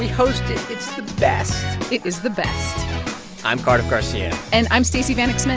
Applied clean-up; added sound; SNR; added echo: none; none; none; none.